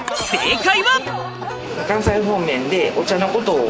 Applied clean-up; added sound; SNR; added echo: none; Drawer open or close; 15 dB; none.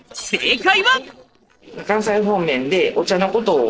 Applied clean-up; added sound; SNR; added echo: neural separator model SepFormer DNS4.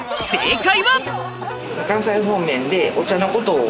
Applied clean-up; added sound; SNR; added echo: none; none; none; none.